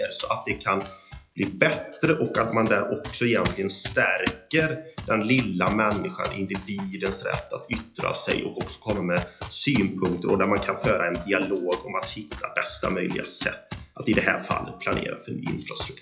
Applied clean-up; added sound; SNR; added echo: classical method WPE with log-MMSE.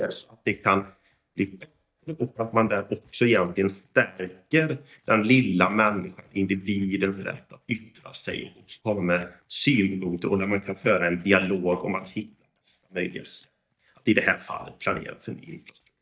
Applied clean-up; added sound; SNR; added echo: neural mask model DeepFilterNet 3.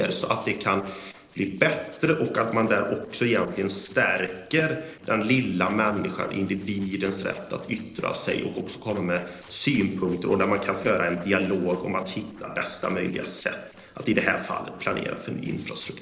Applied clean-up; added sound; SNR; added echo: neural separator model SepFormer DNS4.